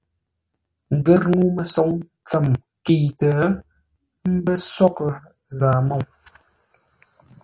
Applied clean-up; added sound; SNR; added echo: none; none; none; none.